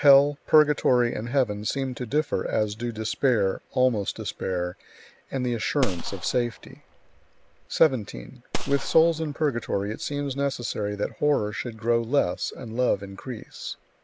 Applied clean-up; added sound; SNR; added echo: none; Gunshot, gunfire; 5 dB; none.